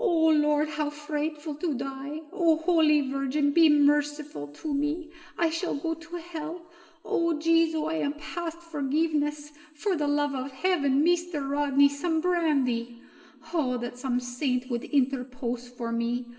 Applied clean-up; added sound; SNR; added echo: none; none; none; reverberation time 2.4 s.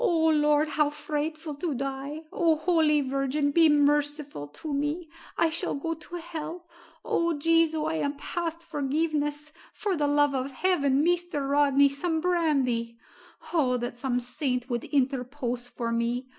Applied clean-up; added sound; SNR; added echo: none; none; none; none.